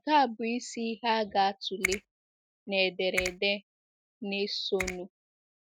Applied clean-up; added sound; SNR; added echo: neural mask model RNNoise.